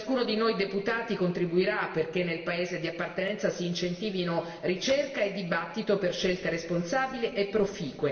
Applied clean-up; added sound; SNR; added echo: neural separator model SepFormer DNS4.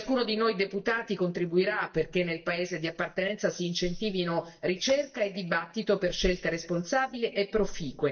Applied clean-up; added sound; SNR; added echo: neural mask model DeepFilterNet 3.